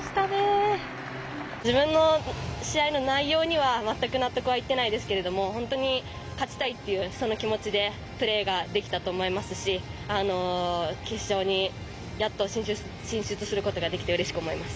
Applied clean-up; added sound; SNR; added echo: none; none; none; none.